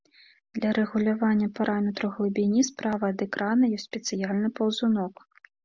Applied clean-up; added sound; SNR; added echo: none; none; none; none.